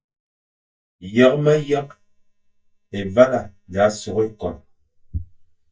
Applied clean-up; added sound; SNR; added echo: neural mask model DeepFilterNet 3.